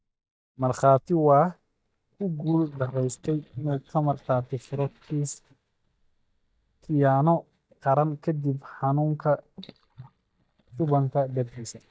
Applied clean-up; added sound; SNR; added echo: neural mask model DeepFilterNet 3.